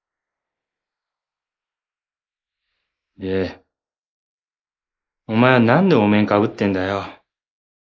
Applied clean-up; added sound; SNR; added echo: neural mask model Resemble Enhance denoiser.